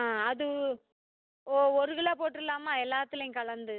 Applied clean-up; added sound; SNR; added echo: none; none; none; none.